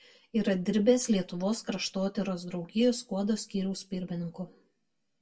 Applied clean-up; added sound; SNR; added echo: none; none; none; reverberation time 0.2 s.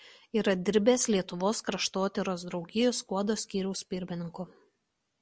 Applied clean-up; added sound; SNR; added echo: none; none; none; none.